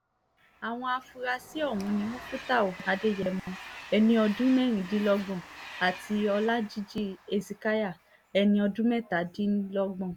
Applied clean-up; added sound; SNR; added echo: none; Train; 18 dB; none.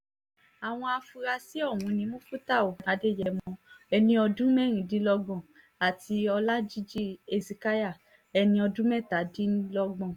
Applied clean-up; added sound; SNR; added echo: none; none; none; none.